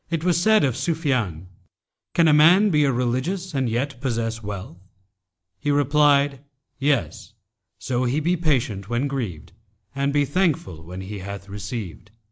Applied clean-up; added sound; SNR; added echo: none; none; none; none.